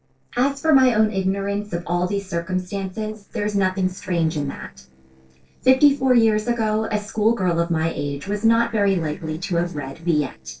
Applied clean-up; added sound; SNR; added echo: neural separator model SepFormer DNS4.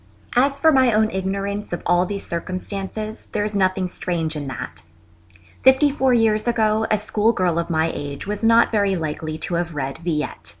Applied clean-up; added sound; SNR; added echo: none; none; none; none.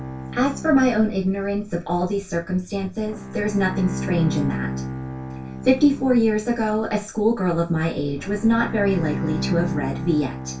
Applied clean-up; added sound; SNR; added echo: none; Bowed string instrument; 9 dB; reverberation time 0.2 s.